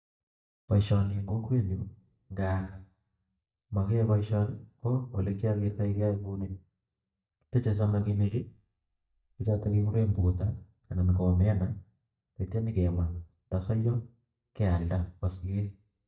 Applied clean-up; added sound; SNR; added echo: neural mask model DeepFilterNet 3.